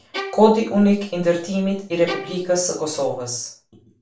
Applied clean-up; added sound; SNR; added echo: none; Bowed string instrument; 15 dB; reverberation time 0.3 s.